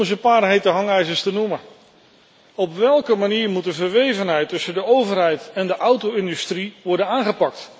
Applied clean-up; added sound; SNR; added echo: none; none; none; none.